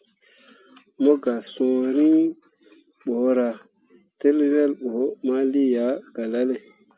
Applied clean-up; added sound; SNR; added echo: none; none; none; none.